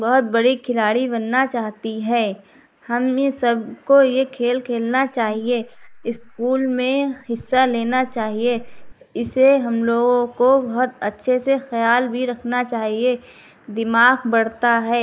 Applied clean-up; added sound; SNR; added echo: neural mask model Resemble Enhance denoiser.